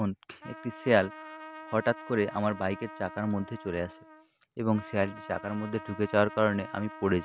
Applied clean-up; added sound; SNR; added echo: none; Trumpet; 16 dB; none.